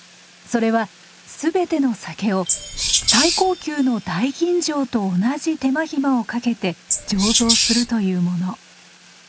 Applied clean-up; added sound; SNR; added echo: none; Wild animals; -1 dB; none.